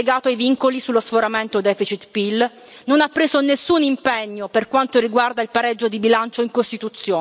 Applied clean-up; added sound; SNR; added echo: none; none; none; none.